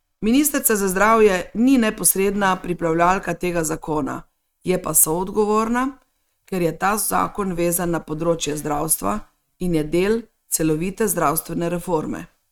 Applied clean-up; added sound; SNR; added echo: neural mask model RNNoise.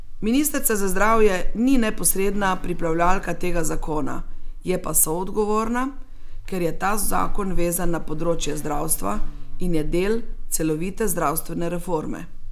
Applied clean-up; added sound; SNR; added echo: none; Buzz; -1 dB; none.